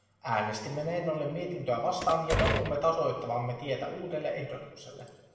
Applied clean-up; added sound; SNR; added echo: none; Door; 1 dB; reverberation time 1.1 s.